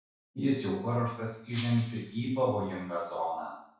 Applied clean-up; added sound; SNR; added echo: none; Shatter; 11 dB; reverberation time 0.6 s.